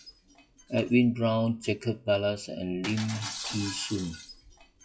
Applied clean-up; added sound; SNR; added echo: classical method WPE with log-MMSE.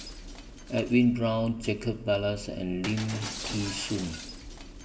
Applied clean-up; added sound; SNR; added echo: none; Shatter; 13 dB; reverberation time 1.9 s.